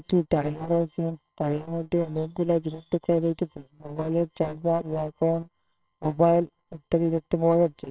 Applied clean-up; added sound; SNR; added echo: neural separator model SepFormer WHAMR!.